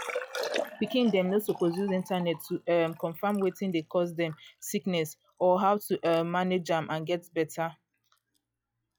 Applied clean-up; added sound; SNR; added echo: classical method log-MMSE.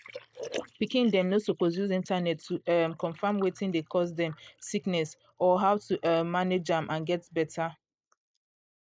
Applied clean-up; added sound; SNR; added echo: neural mask model Resemble Enhance denoiser.